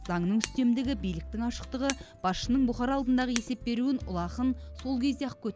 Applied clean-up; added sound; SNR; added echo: none; Shatter; 16 dB; none.